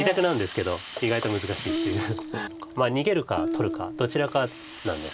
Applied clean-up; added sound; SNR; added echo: none; Rattle + Guitar; 7 dB; none.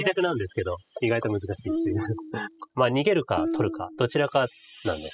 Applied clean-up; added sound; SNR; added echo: classical method spectral subtraction.